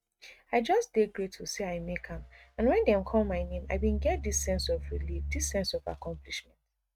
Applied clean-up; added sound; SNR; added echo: neural mask model RNNoise.